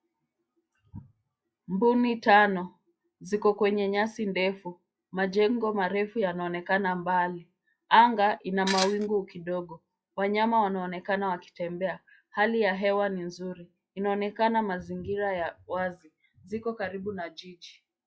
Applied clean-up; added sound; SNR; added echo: classical method log-MMSE.